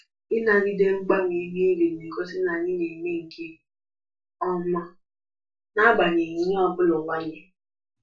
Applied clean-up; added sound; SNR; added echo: none; none; none; reverberation time 0.2 s.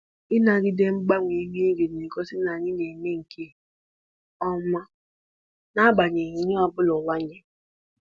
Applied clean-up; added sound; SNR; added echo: none; none; none; none.